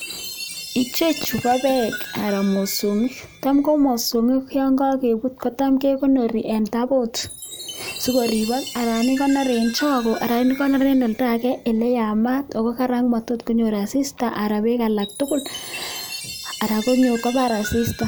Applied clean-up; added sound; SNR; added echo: none; Chime; 15 dB; none.